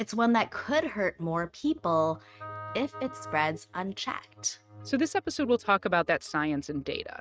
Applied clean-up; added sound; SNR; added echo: neural mask model RNNoise.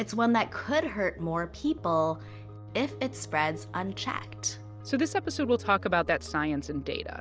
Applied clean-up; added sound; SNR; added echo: none; none; none; none.